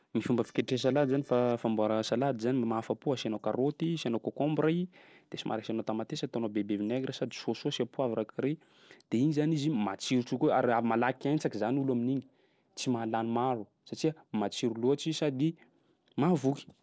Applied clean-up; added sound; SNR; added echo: neural separator model SepFormer DNS4.